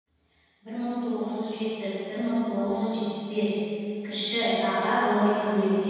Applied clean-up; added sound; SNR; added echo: none; none; none; reverberation time 2.1 s.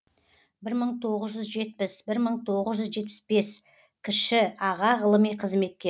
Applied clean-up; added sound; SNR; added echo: none; none; none; none.